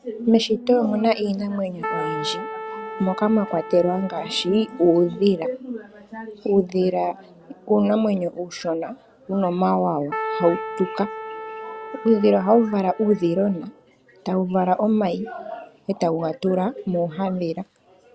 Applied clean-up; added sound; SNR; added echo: none; Keyboard (musical); 10 dB; none.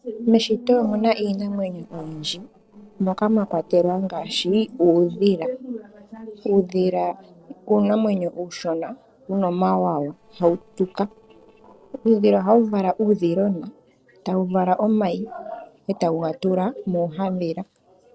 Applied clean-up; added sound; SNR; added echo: neural separator model SepFormer DNS4.